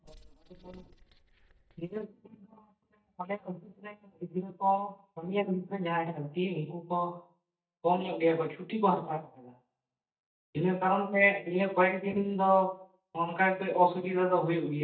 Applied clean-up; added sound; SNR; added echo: neural mask model DeepFilterNet 3.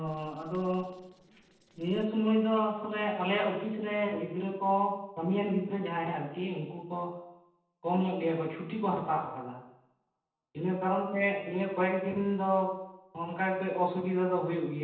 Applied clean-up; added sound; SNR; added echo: neural separator model SepFormer DNS4.